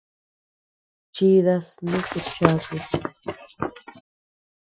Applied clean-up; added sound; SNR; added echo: classical method Wiener filter.